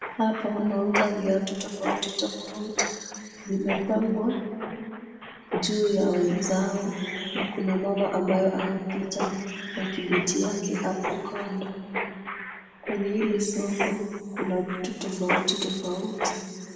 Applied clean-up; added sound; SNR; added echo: none; Mechanisms; 7 dB; reverberation time 2.2 s.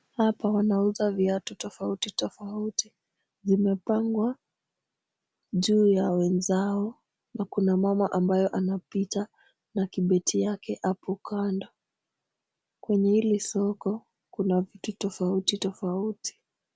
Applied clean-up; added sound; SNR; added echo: none; none; none; none.